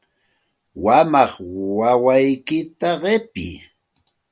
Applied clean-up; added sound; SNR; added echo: none; none; none; none.